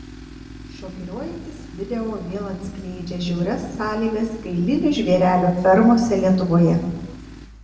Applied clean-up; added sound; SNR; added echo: none; Tools; 17 dB; reverberation time 0.9 s.